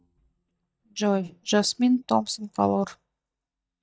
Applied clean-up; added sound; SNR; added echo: neural mask model DeepFilterNet 3.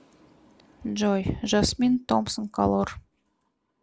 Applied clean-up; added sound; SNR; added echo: none; none; none; none.